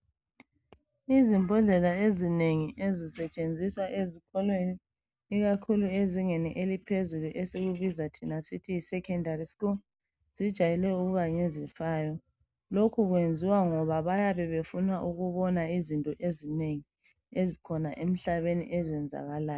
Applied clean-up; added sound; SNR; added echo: none; none; none; none.